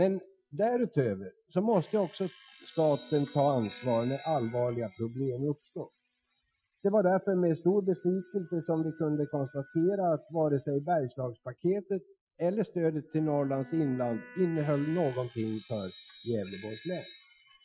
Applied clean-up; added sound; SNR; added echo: classical method Wiener filter.